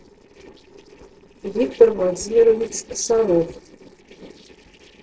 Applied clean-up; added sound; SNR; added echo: neural separator model SepFormer DNS4.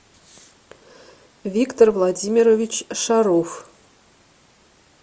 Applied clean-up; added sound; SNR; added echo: none; none; none; none.